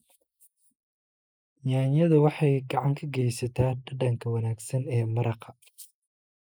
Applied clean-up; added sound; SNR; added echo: neural mask model Resemble Enhance denoiser.